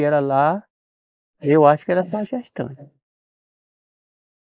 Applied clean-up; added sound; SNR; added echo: neural mask model Resemble Enhance denoiser.